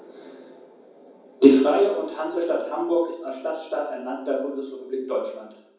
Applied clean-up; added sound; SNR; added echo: none; none; none; reverberation time 0.9 s.